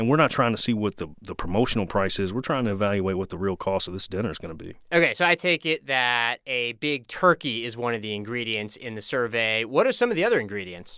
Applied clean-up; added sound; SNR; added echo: none; none; none; none.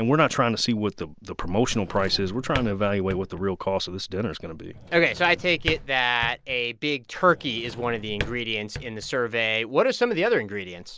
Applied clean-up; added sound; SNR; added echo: none; Drawer open or close; 13 dB; none.